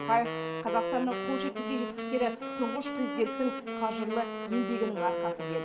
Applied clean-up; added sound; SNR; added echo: none; Wind instrument, woodwind instrument; 3 dB; reverberation time 3.0 s.